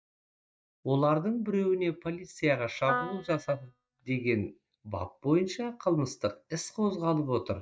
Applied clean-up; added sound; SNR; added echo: neural mask model DeepFilterNet 3.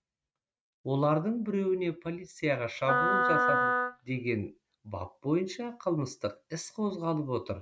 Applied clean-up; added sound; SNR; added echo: neural mask model RNNoise.